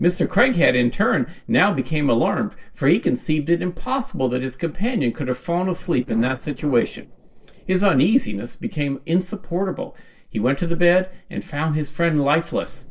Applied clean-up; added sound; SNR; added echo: neural separator model SepFormer DNS4.